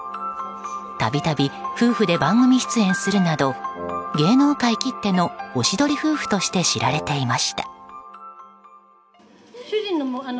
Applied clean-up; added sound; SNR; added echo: none; Wind instrument, woodwind instrument; 13 dB; none.